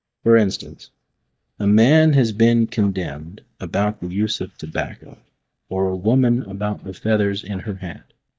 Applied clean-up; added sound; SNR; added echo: neural mask model DeepFilterNet 3.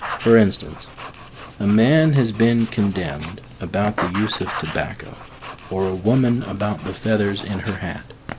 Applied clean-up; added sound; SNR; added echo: none; Writing; 12 dB; none.